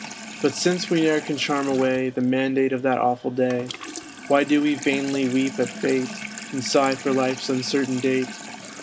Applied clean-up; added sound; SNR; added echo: none; Sink (filling or washing) / Water tap, faucet; 13 dB; none.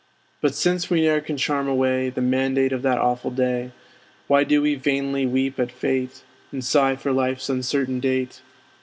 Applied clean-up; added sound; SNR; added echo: none; none; none; none.